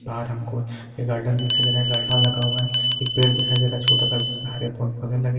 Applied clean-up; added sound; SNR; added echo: none; Bell; -5 dB; reverberation time 2.4 s.